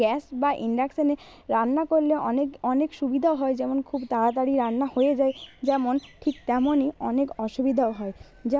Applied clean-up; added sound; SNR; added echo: none; none; none; none.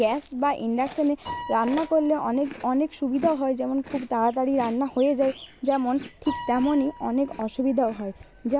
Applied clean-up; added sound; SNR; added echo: none; Chewing, mastication + Piano; 16 dB; none.